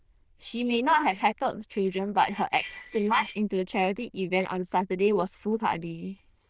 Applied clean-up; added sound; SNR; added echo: neural diffusion model UNIVERSE++.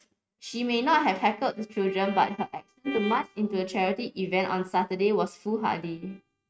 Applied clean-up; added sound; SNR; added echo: neural mask model RNNoise.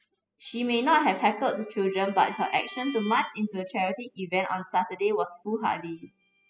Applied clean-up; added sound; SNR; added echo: classical method spectral subtraction.